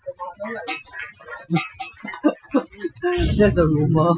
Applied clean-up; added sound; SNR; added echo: classical method Wiener filter.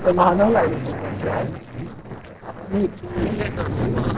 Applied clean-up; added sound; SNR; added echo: neural separator model SepFormer DNS4.